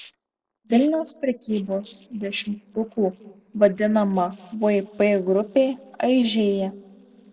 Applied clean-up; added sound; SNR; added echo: neural separator model SepFormer DNS4.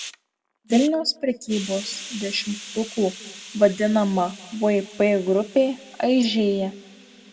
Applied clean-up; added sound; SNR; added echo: none; Hiss; 17 dB; reverberation time 1.6 s.